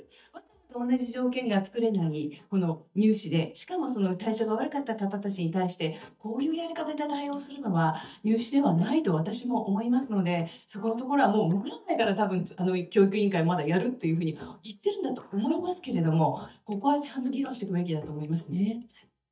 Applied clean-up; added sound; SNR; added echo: neural mask model DeepFilterNet 3.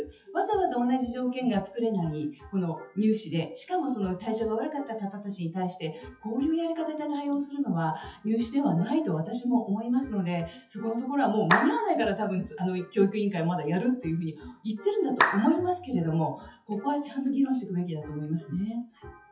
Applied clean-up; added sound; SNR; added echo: classical method WPE with log-MMSE.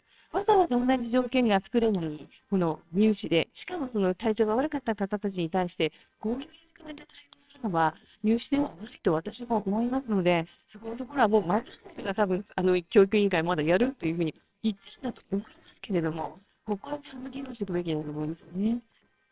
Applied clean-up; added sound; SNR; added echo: neural separator model SepFormer WHAMR!.